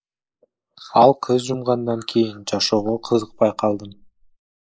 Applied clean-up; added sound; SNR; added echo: neural mask model Resemble Enhance denoiser.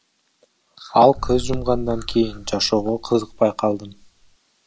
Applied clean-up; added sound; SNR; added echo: none; Boom; 10 dB; none.